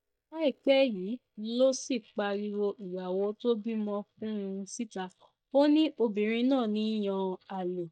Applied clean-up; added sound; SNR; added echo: neural mask model DeepFilterNet 3.